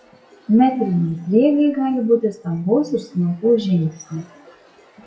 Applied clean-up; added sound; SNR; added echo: classical method WPE with log-MMSE.